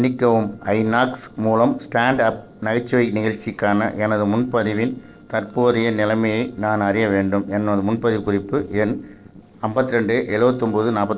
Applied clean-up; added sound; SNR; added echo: neural separator model SepFormer DNS4.